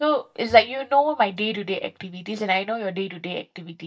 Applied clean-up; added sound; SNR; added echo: neural mask model DeepFilterNet 3.